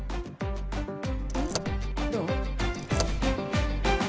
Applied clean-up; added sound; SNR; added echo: none; Car; 9 dB; none.